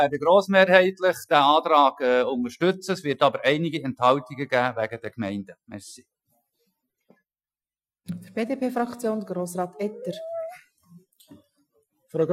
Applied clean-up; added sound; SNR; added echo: classical method Wiener filter.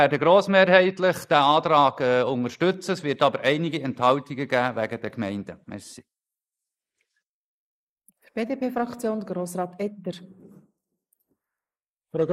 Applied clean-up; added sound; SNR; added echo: neural mask model Resemble Enhance denoiser.